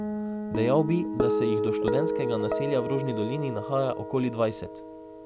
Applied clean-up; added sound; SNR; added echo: none; Guitar; 1 dB; none.